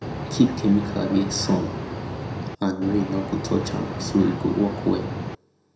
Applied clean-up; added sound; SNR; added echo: none; Boat, Water vehicle; 6 dB; reverberation time 0.6 s.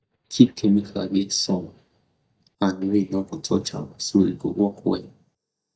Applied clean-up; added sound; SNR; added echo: neural mask model DeepFilterNet 3.